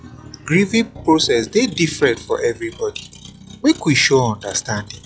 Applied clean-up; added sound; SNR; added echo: classical method log-MMSE.